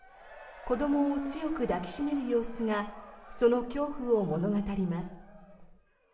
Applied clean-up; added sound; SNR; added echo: none; Crowd / Cheering; 19 dB; reverberation time 0.9 s.